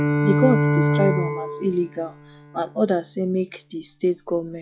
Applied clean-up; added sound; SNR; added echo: classical method log-MMSE.